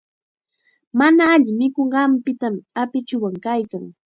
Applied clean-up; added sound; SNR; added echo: none; none; none; none.